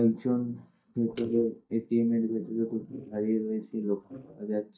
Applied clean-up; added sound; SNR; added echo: neural mask model DeepFilterNet 3.